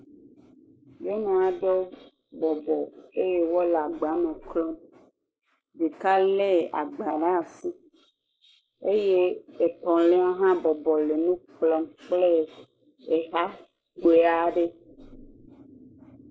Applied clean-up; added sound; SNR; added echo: neural mask model Resemble Enhance denoiser.